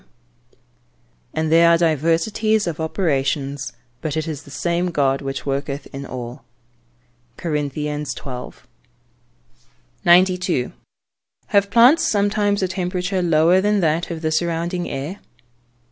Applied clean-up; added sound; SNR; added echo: none; none; none; none.